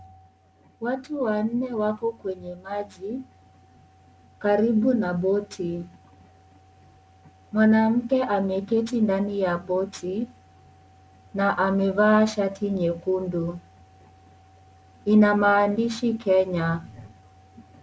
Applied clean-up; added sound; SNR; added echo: none; none; none; none.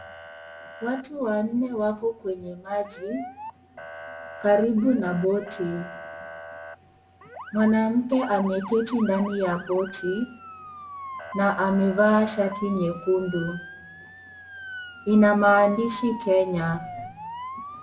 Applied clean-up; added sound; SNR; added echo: none; Motor vehicle (road) / Siren; 14 dB; reverberation time 0.5 s.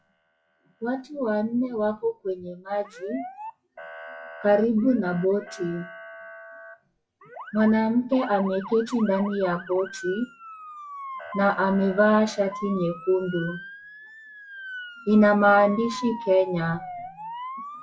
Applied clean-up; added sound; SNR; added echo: classical method WPE with log-MMSE.